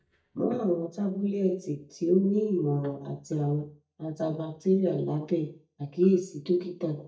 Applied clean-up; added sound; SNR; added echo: neural mask model DeepFilterNet 3.